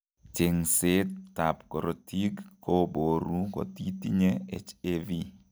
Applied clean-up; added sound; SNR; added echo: none; none; none; none.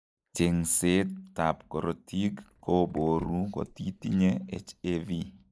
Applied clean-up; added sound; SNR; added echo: neural mask model Resemble Enhance denoiser.